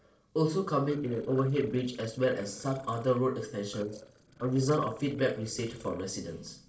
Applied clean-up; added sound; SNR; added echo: neural separator model SepFormer DNS4.